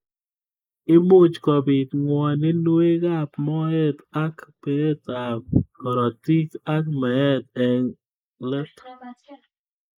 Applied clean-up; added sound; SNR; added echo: neural mask model Resemble Enhance denoiser.